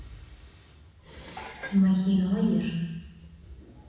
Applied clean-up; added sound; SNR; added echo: none; Dishes, pots, and pans; 18 dB; reverberation time 1.1 s.